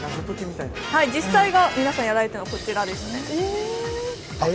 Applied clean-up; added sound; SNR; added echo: none; Vehicle; 15 dB; none.